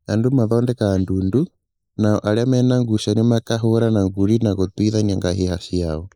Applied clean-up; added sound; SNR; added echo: neural mask model Resemble Enhance denoiser.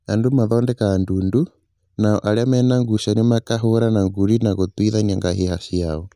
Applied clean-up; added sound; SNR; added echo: none; none; none; none.